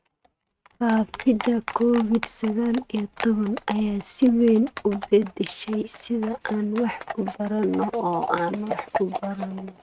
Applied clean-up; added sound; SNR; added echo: neural mask model RNNoise.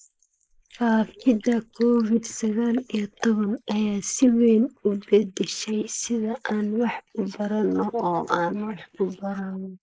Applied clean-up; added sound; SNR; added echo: neural mask model Resemble Enhance denoiser.